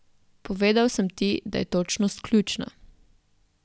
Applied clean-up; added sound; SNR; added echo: none; none; none; none.